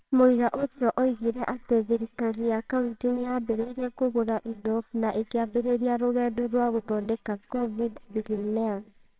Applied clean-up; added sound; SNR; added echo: neural separator model SepFormer WHAMR!.